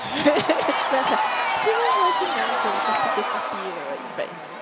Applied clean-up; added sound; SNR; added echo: none; Crowd / Cheering; -3 dB; none.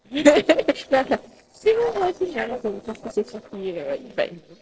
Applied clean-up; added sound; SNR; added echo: neural separator model SepFormer DNS4.